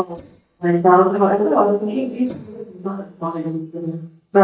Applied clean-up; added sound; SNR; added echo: neural mask model DeepFilterNet 3.